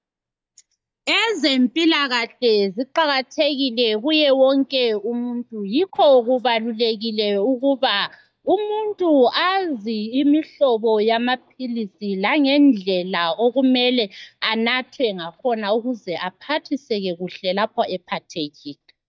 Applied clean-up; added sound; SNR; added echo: neural mask model DeepFilterNet 3.